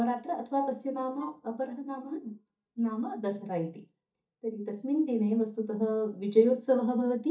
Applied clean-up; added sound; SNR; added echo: neural mask model DeepFilterNet 3.